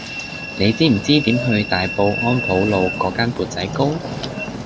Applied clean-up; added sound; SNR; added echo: none; Train; 7 dB; none.